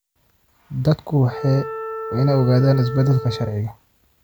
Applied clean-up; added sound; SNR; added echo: none; Wind instrument, woodwind instrument; 11 dB; none.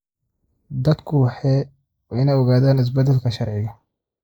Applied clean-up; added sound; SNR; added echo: neural mask model Resemble Enhance denoiser.